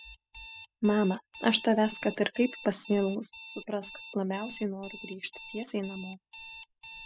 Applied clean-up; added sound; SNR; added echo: classical method spectral subtraction.